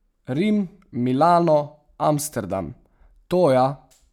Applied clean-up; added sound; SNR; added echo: none; none; none; none.